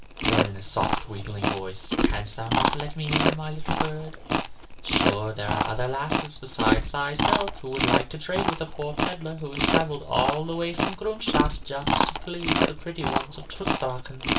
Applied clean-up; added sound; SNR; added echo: none; Chewing, mastication; -3 dB; reverberation time 0.2 s.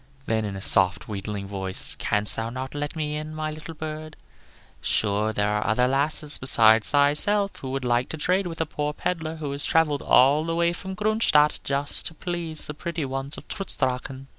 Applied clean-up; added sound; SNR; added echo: none; none; none; none.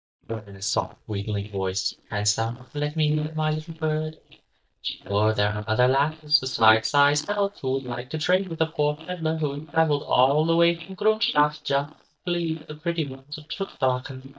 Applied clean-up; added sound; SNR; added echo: neural mask model DeepFilterNet 3.